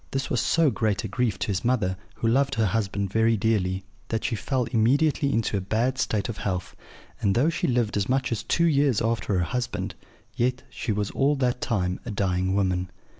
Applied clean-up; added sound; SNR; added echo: none; none; none; none.